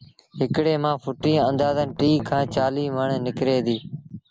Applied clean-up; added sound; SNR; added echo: none; Strum; 9 dB; none.